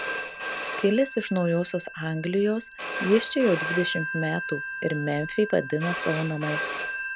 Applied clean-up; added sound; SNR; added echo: none; Telephone; 0 dB; none.